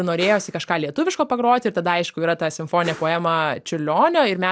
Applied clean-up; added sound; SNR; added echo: none; Whoosh, swoosh, swish; 19 dB; none.